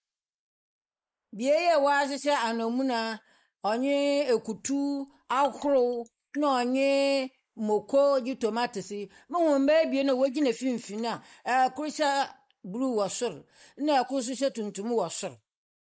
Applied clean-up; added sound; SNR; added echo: neural mask model Resemble Enhance denoiser.